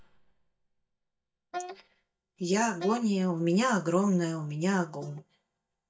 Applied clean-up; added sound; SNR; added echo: neural mask model DeepFilterNet 3.